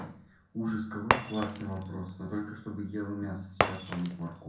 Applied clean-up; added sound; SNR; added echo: none; Shatter; -1 dB; reverberation time 0.6 s.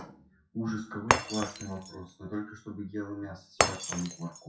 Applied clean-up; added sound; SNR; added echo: classical method WPE with log-MMSE.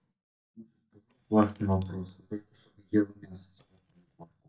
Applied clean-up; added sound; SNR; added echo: neural mask model DeepFilterNet 3.